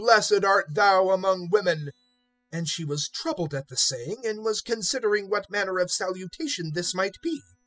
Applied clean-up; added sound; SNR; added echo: classical method spectral subtraction.